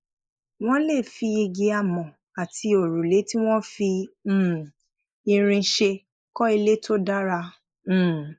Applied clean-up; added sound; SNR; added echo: neural mask model Resemble Enhance denoiser.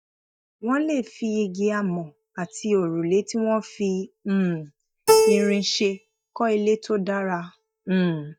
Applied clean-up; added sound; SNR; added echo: neural mask model DeepFilterNet 3.